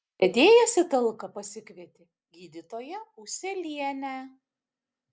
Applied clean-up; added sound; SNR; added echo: none; none; none; none.